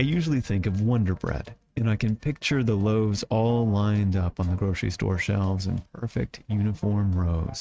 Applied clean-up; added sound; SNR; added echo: neural mask model RNNoise.